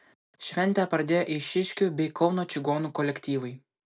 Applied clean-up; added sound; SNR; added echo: none; none; none; none.